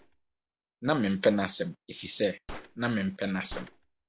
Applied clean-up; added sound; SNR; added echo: none; Gunshot, gunfire; 18 dB; none.